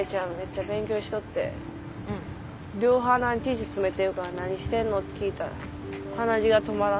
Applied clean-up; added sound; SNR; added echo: none; none; none; none.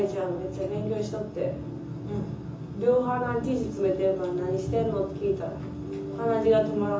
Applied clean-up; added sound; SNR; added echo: none; none; none; reverberation time 0.6 s.